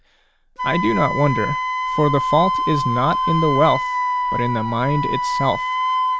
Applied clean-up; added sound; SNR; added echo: none; Wind instrument, woodwind instrument; 1 dB; none.